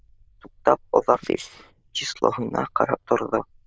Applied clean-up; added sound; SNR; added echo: neural diffusion model UNIVERSE++.